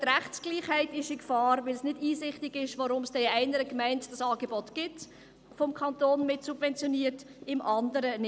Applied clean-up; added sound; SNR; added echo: none; none; none; none.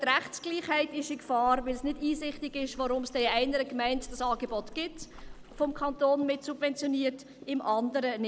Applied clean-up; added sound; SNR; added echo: none; Splash, splatter; 14 dB; none.